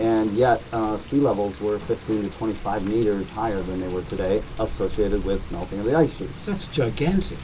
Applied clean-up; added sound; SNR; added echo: none; Water; 10 dB; reverberation time 0.2 s.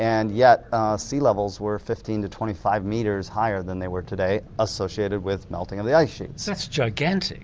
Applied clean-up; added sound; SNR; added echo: none; none; none; none.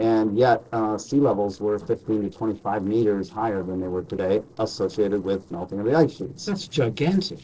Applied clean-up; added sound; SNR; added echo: neural separator model SepFormer DNS4.